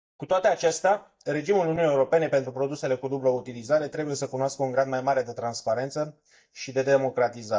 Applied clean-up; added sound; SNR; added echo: neural mask model DeepFilterNet 3.